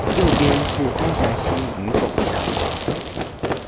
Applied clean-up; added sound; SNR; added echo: none; Fireworks; -4 dB; none.